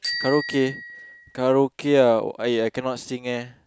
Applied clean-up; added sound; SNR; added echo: none; Bicycle bell; 12 dB; none.